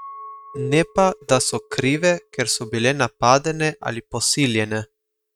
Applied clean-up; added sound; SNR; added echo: neural mask model RNNoise.